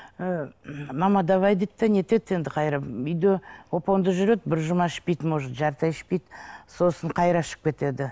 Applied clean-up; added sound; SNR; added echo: none; none; none; none.